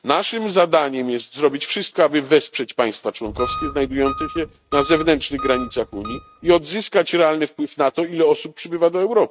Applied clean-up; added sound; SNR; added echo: neural mask model RNNoise.